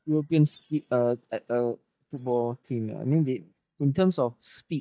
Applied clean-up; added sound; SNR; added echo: neural mask model DeepFilterNet 3.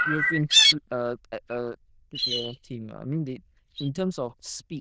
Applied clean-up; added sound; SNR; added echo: neural diffusion model UNIVERSE++.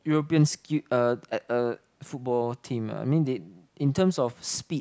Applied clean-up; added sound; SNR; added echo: none; none; none; none.